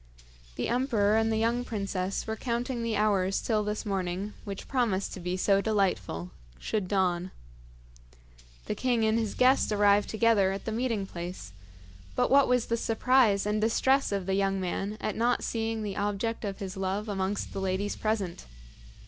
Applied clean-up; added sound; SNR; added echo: none; Engine starting / Accelerating, revving, vroom / Car; 17 dB; none.